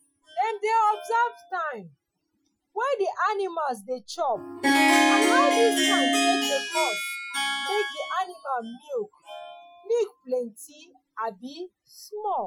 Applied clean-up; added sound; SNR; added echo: classical method Wiener filter.